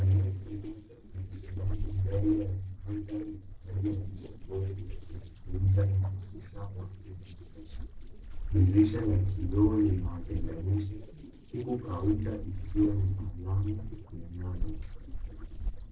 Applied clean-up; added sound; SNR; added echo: neural separator model SepFormer DNS4.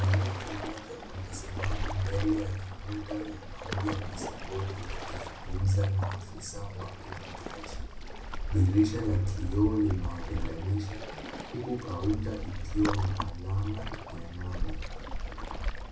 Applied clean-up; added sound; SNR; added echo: none; Waves, surf; 4 dB; reverberation time 0.6 s.